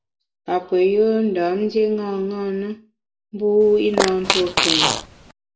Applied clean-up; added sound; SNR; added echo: none; Fart; 1 dB; reverberation time 0.3 s.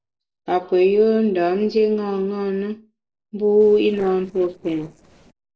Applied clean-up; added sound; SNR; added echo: neural separator model SepFormer DNS4.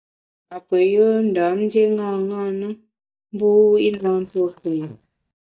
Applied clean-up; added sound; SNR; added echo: neural mask model DeepFilterNet 3.